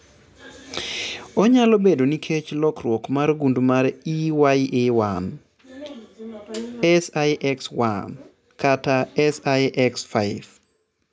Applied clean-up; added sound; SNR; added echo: none; none; none; none.